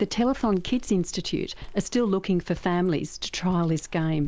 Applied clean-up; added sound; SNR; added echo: none; Walk, footsteps; 15 dB; none.